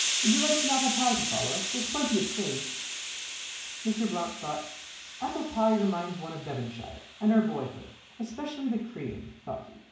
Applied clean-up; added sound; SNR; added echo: none; Hiss; 4 dB; reverberation time 0.6 s.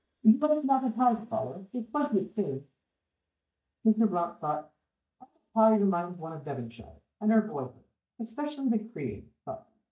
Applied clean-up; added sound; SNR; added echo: neural mask model DeepFilterNet 3.